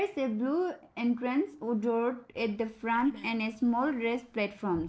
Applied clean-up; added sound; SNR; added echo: neural separator model SepFormer DNS4.